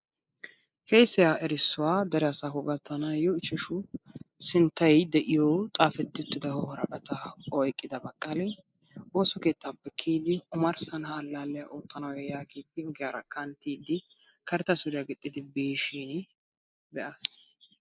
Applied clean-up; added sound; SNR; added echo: neural mask model Resemble Enhance denoiser.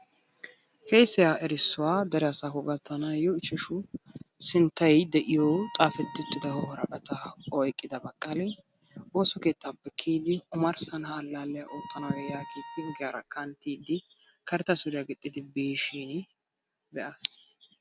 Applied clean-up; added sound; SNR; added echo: none; Wind instrument, woodwind instrument; 15 dB; none.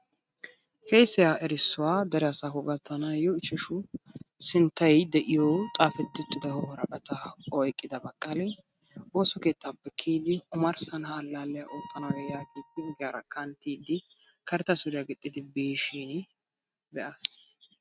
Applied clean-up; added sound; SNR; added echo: neural mask model RNNoise.